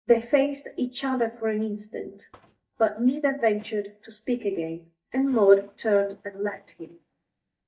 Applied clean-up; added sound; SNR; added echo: neural mask model DeepFilterNet 3.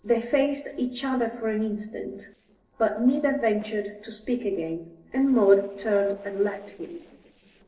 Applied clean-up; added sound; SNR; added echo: neural separator model SepFormer DNS4.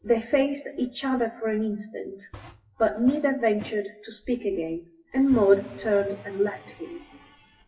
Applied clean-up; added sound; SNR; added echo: classical method WPE with log-MMSE.